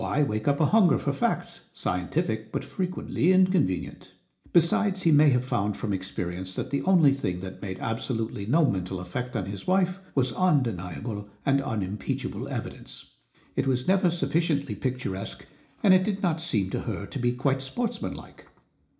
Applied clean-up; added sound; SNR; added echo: none; none; none; reverberation time 0.4 s.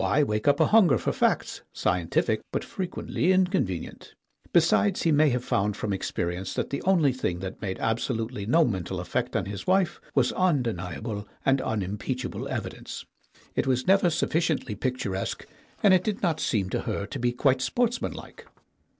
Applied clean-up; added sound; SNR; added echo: none; none; none; none.